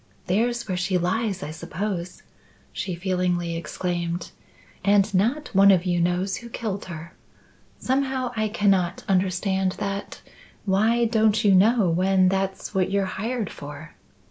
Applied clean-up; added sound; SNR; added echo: none; none; none; none.